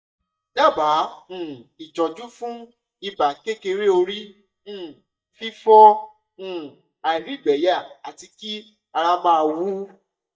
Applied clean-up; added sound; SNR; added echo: neural mask model DeepFilterNet 3.